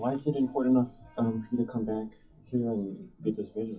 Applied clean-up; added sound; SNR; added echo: classical method WPE with log-MMSE.